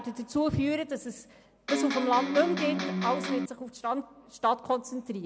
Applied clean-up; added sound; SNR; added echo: none; Electric guitar; 1 dB; none.